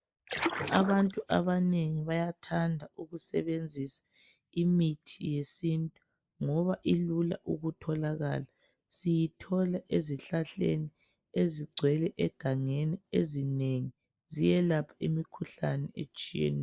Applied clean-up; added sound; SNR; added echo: neural mask model Resemble Enhance denoiser.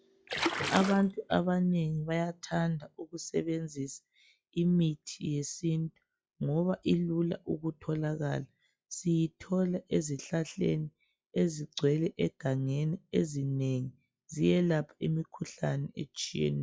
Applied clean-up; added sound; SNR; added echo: classical method log-MMSE.